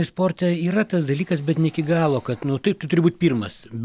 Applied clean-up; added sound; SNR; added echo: none; none; none; none.